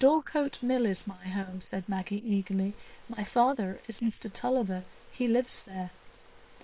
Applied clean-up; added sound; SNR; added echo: neural separator model SepFormer WHAM!.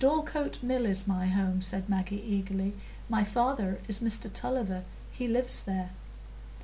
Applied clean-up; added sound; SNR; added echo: none; none; none; none.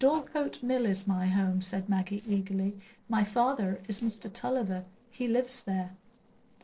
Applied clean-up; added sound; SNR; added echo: neural separator model SepFormer DNS4.